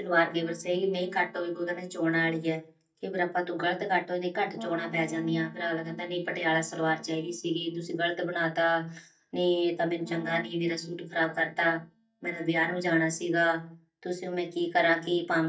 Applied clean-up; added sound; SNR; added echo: neural mask model DeepFilterNet 3.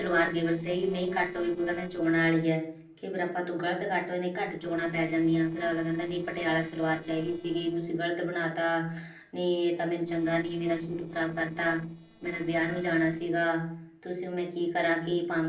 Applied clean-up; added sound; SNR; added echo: neural separator model SepFormer DNS4.